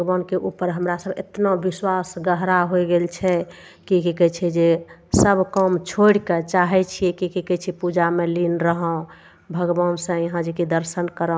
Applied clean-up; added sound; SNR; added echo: none; none; none; none.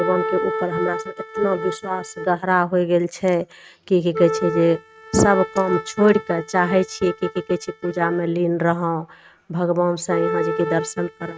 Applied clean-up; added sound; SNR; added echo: neural mask model RNNoise.